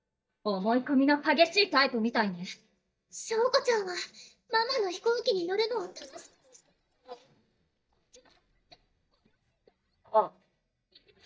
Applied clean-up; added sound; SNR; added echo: neural mask model DeepFilterNet 3.